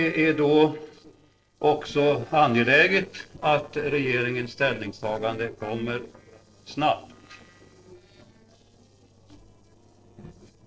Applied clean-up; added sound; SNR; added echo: neural separator model SepFormer DNS4.